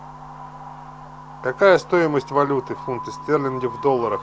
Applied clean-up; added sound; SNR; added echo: none; Wind; 14 dB; none.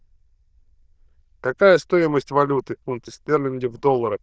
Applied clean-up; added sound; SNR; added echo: neural diffusion model UNIVERSE++.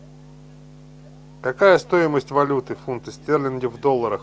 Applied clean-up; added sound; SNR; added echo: none; none; none; none.